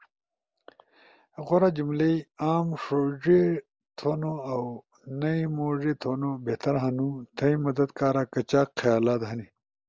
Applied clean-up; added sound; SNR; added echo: none; none; none; none.